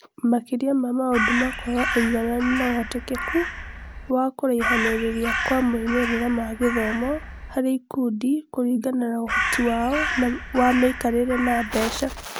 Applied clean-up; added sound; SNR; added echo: none; Crow; 5 dB; none.